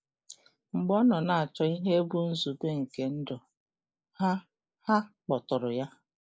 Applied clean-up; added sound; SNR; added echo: neural mask model Resemble Enhance denoiser.